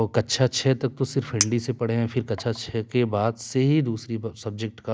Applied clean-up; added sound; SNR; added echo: none; Chink, clink; 12 dB; none.